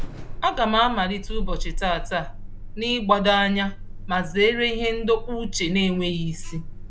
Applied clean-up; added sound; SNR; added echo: none; Alarm; 6 dB; none.